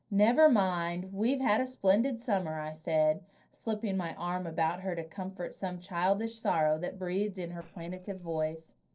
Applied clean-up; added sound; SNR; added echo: neural separator model SepFormer DNS4.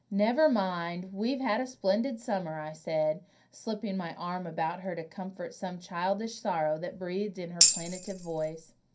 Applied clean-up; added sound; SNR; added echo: none; Tambourine; -4 dB; reverberation time 0.3 s.